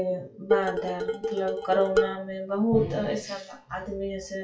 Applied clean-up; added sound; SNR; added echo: classical method WPE with log-MMSE.